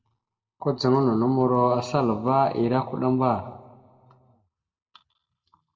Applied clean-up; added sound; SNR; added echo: none; none; none; reverberation time 1.0 s.